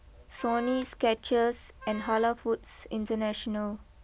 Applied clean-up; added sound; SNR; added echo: none; Wind instrument, woodwind instrument; 16 dB; none.